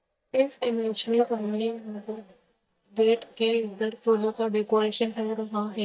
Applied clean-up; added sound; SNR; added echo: neural mask model DeepFilterNet 3.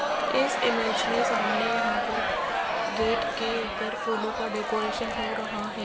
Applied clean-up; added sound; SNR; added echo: none; Crowd; -3 dB; reverberation time 0.4 s.